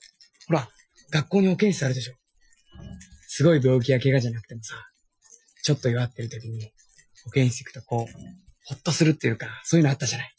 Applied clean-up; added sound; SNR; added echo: classical method Wiener filter.